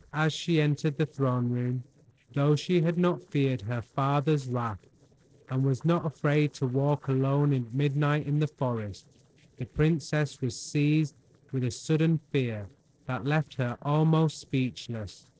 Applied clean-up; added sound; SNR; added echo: neural separator model SepFormer DNS4.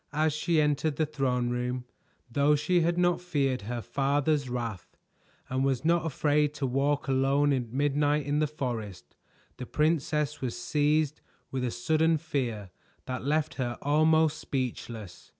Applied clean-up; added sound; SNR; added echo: none; none; none; none.